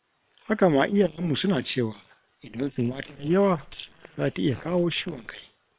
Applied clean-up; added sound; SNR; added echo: neural separator model SepFormer WHAM!.